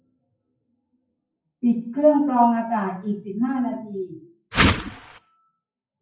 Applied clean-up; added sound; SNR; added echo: classical method WPE with log-MMSE.